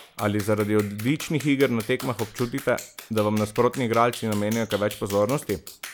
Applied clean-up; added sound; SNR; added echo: none; Clapping; 16 dB; none.